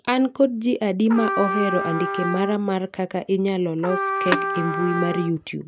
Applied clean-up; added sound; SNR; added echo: none; Telephone + Trumpet; 5 dB; none.